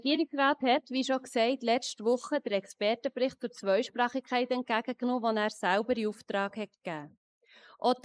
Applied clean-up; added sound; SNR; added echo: neural mask model Resemble Enhance denoiser.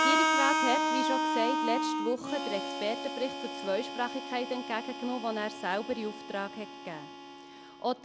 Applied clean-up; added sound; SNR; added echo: none; Harmonica; -2 dB; none.